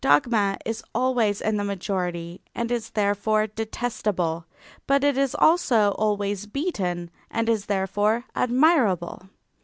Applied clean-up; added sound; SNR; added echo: none; none; none; none.